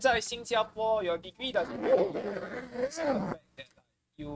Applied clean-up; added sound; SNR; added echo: neural mask model RNNoise.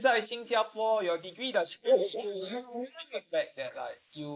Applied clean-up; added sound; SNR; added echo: neural mask model Resemble Enhance denoiser.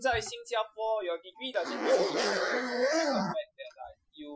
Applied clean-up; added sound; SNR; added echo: classical method Wiener filter.